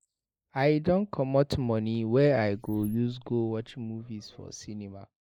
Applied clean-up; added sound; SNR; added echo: neural mask model Resemble Enhance denoiser.